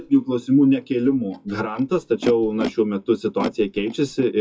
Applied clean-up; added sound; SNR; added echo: classical method WPE with log-MMSE.